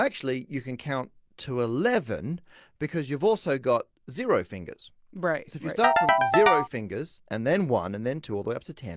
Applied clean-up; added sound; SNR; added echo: none; Ringtone / Keyboard (musical); -3 dB; none.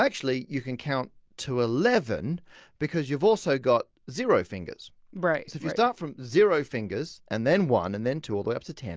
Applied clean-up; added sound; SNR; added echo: none; none; none; none.